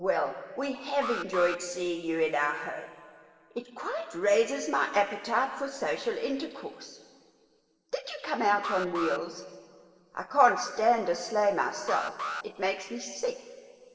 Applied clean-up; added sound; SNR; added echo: none; Alarm; 9 dB; reverberation time 2.7 s.